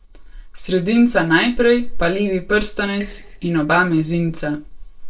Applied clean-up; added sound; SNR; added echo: neural separator model SepFormer DNS4.